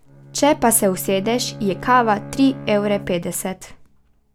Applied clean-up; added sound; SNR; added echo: none; Bowed string instrument; 16 dB; none.